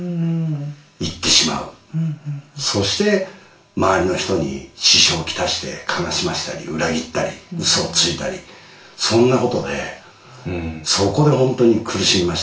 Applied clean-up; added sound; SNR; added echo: none; none; none; reverberation time 0.3 s.